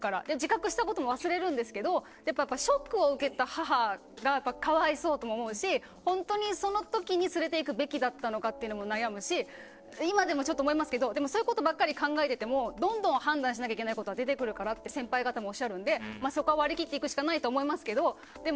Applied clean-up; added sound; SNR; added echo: neural separator model SepFormer DNS4.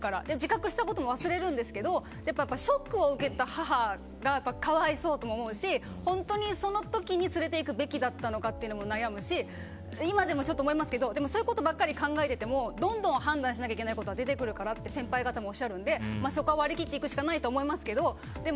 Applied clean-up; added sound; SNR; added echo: none; none; none; none.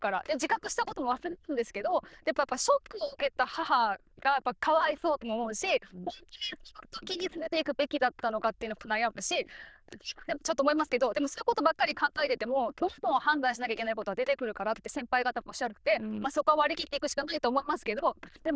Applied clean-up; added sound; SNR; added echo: neural diffusion model UNIVERSE++.